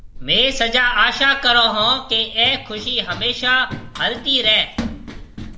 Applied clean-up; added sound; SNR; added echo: none; Run; 13 dB; none.